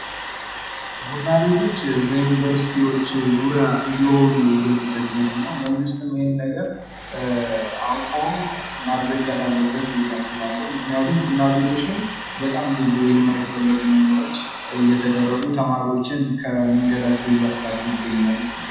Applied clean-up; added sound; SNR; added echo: none; Domestic sounds, home sounds; 11 dB; reverberation time 1.0 s.